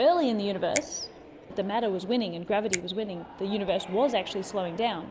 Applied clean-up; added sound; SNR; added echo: none; Finger snapping; 14 dB; none.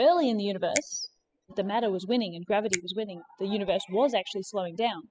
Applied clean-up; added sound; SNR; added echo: classical method spectral subtraction.